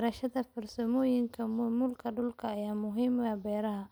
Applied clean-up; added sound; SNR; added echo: none; none; none; none.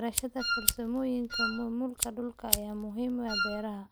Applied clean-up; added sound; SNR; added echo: none; Fire + Wind instrument, woodwind instrument; 0 dB; none.